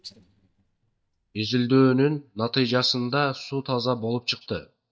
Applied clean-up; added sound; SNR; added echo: neural mask model DeepFilterNet 3.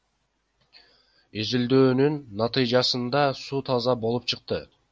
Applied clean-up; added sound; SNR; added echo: none; none; none; none.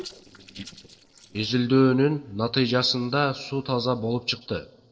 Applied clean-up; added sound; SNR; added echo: neural separator model SepFormer DNS4.